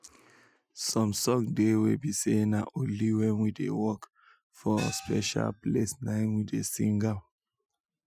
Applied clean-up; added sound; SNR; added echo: classical method Wiener filter.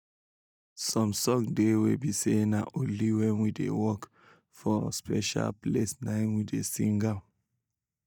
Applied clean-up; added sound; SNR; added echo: neural mask model DeepFilterNet 3.